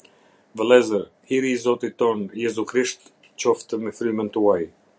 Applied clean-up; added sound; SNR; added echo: none; none; none; none.